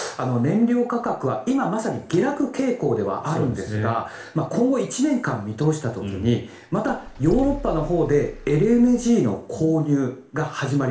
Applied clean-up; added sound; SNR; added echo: none; Engine starting / Car; 13 dB; reverberation time 0.5 s.